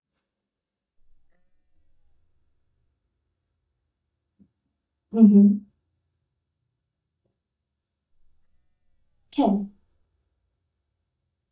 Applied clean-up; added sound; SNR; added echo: neural mask model DeepFilterNet 3.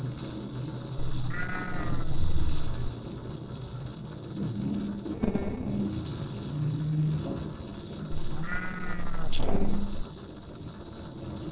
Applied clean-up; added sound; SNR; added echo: neural separator model SepFormer DNS4.